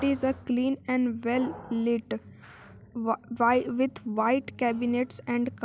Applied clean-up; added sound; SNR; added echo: none; none; none; none.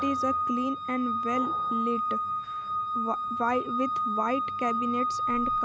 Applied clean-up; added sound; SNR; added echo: none; Organ; -3 dB; none.